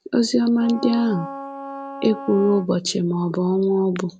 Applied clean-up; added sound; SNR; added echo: none; Wind instrument, woodwind instrument; 14 dB; none.